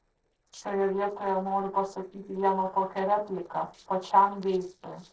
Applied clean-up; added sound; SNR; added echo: neural separator model SepFormer DNS4.